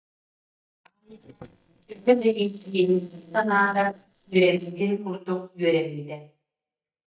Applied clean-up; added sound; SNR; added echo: neural mask model DeepFilterNet 3.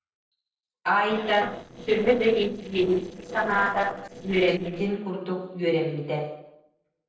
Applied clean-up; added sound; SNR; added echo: neural separator model SepFormer DNS4.